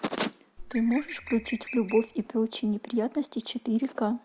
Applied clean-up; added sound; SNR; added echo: none; Bird; 13 dB; none.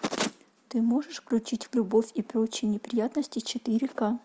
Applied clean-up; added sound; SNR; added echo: none; none; none; none.